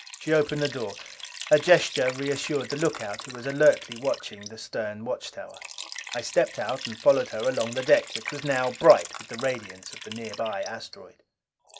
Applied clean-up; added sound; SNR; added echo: none; Liquid; 14 dB; none.